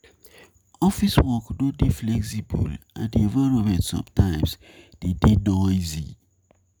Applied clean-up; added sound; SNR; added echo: none; none; none; none.